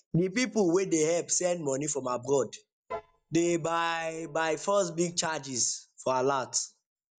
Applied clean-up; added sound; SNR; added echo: neural mask model DeepFilterNet 3.